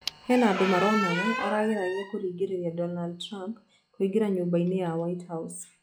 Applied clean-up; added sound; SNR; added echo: classical method log-MMSE.